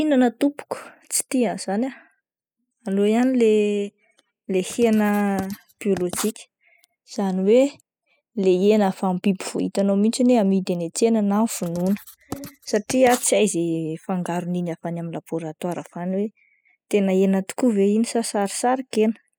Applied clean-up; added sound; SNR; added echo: classical method spectral subtraction.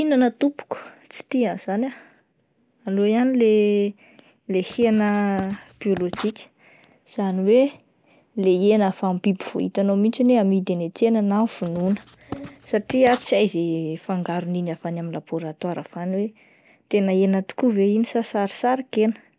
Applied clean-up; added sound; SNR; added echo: none; Writing; 15 dB; none.